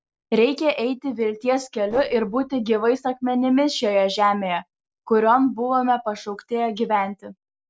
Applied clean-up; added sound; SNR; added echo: neural separator model SepFormer DNS4.